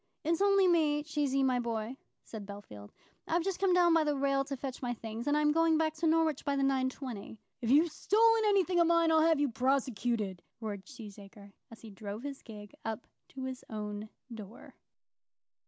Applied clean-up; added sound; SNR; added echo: none; none; none; none.